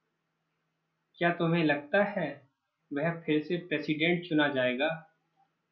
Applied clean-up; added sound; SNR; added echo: none; none; none; none.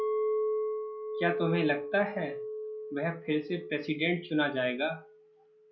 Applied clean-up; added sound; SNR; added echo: none; Chink, clink; 3 dB; none.